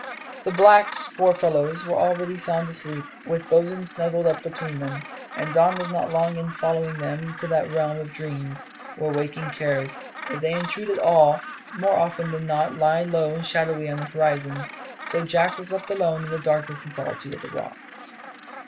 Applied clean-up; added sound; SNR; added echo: none; Gull, seagull; 14 dB; none.